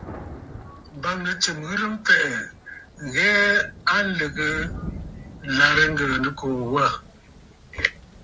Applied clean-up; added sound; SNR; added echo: none; Thunder; 15 dB; none.